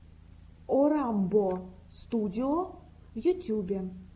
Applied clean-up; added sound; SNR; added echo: none; none; none; none.